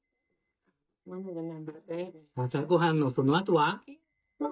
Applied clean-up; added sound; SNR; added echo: neural mask model DeepFilterNet 3.